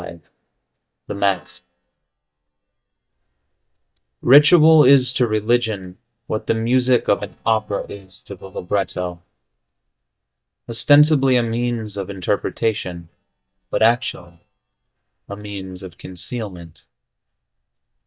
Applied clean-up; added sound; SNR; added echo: neural mask model DeepFilterNet 3.